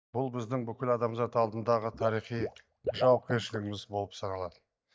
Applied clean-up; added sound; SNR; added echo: neural mask model DeepFilterNet 3.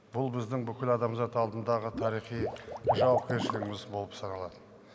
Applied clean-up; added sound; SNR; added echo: none; Liquid; 3 dB; none.